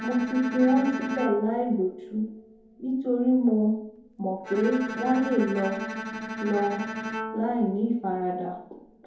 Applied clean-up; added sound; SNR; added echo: none; Bowed string instrument; 10 dB; reverberation time 2.5 s.